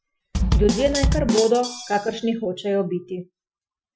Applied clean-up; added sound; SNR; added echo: classical method Wiener filter.